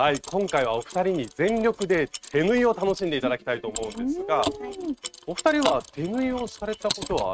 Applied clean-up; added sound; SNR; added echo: neural mask model RNNoise.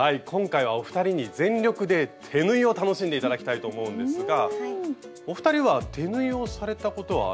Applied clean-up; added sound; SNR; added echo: none; none; none; none.